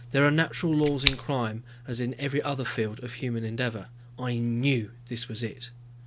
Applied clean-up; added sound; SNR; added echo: none; Scissors; 0 dB; none.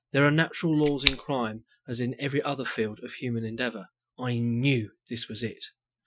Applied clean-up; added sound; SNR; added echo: classical method Wiener filter.